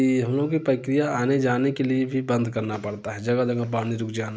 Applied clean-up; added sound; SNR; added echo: none; none; none; none.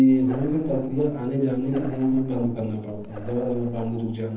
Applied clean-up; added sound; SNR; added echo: neural separator model SepFormer DNS4.